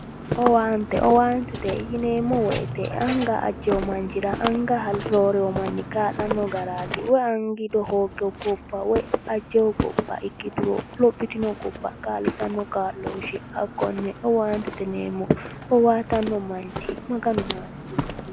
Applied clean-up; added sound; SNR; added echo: none; Walk, footsteps; 7 dB; none.